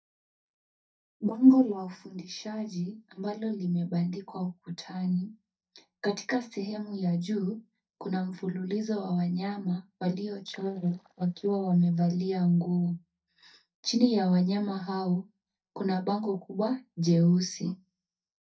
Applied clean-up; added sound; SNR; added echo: neural mask model DeepFilterNet 3.